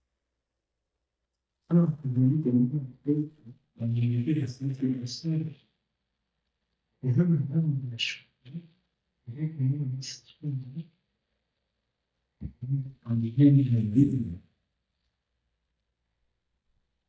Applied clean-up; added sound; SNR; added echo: neural mask model DeepFilterNet 3.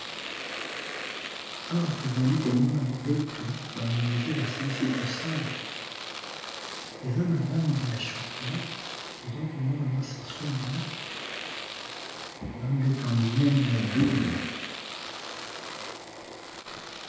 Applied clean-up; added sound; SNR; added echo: none; Domestic sounds, home sounds; 8 dB; reverberation time 0.9 s.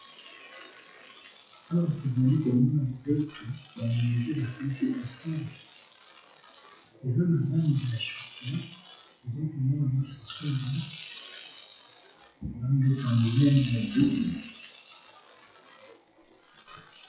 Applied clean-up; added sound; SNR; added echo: classical method WPE with log-MMSE.